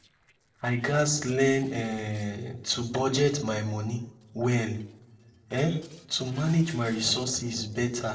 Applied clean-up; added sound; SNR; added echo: neural separator model SepFormer DNS4.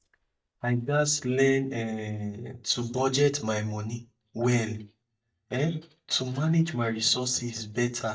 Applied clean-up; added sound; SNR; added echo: neural mask model DeepFilterNet 3.